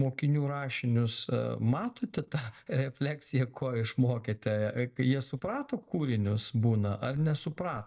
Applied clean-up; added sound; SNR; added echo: neural mask model DeepFilterNet 3.